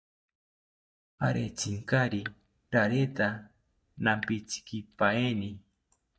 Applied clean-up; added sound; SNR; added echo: neural mask model DeepFilterNet 3.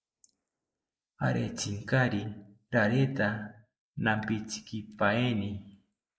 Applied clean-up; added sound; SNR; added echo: neural mask model Resemble Enhance denoiser.